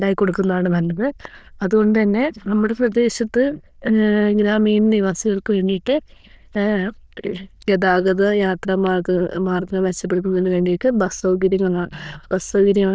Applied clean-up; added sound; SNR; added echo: neural diffusion model UNIVERSE++.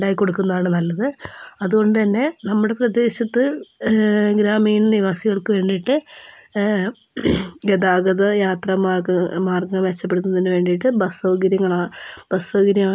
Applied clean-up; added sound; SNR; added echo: none; none; none; none.